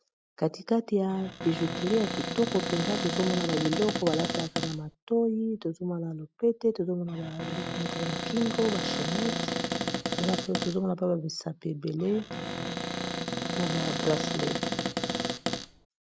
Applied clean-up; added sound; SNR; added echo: none; Cupboard open or close; 2 dB; none.